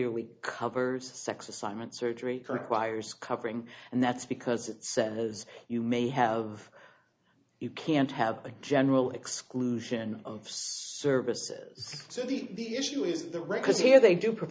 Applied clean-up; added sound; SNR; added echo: none; none; none; none.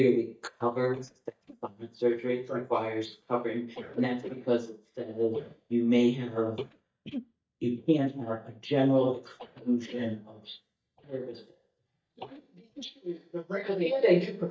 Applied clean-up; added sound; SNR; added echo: neural mask model DeepFilterNet 3.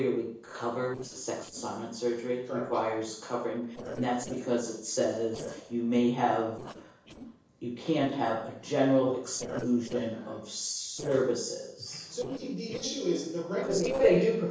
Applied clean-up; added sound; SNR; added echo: neural separator model SepFormer DNS4.